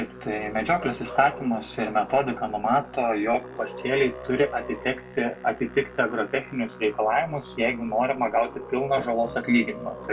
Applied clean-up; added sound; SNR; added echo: none; Musical instrument; 14 dB; reverberation time 0.1 s.